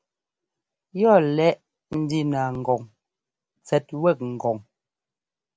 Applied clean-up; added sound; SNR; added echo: none; none; none; none.